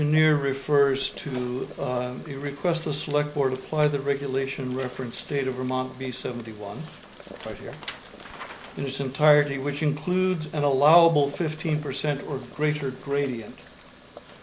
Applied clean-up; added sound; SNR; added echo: none; Boiling; 20 dB; none.